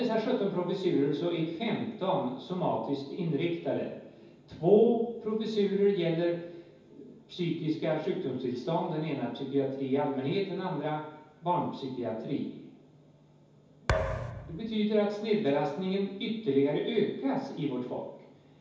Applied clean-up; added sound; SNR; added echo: none; Thump, thud; 3 dB; reverberation time 0.9 s.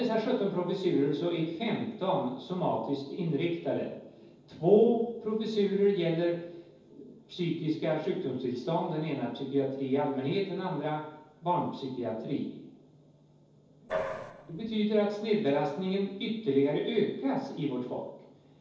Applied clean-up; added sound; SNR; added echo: neural separator model SepFormer DNS4.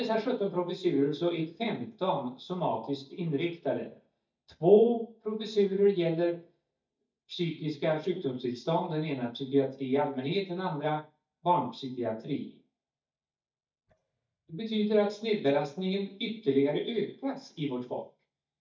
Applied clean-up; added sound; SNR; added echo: neural mask model DeepFilterNet 3.